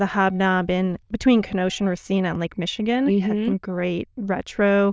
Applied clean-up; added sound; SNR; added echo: neural diffusion model UNIVERSE++.